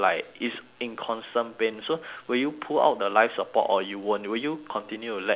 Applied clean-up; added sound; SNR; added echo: none; none; none; none.